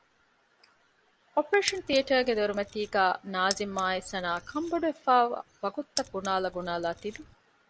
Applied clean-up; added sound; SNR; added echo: none; Keys jangling; 13 dB; none.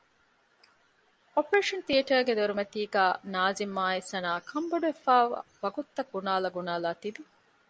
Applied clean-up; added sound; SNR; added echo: none; none; none; none.